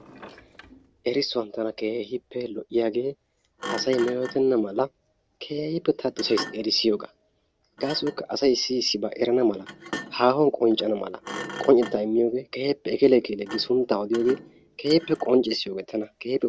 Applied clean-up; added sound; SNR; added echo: none; Thump, thud; 17 dB; none.